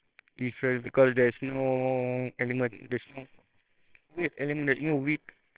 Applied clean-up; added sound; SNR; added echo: neural separator model SepFormer WHAMR!.